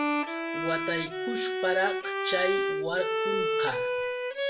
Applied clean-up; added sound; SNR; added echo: none; Bowed string instrument; -3 dB; reverberation time 0.2 s.